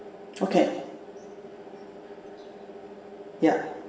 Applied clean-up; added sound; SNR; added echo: none; none; none; reverberation time 0.9 s.